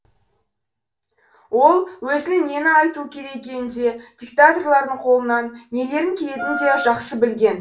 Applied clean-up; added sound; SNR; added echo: none; Wind instrument, woodwind instrument; 6 dB; reverberation time 0.3 s.